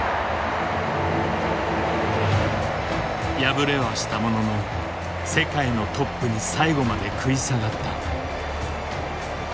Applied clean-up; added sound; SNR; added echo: none; none; none; none.